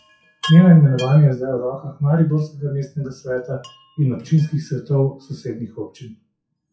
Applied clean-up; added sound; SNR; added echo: classical method WPE with log-MMSE.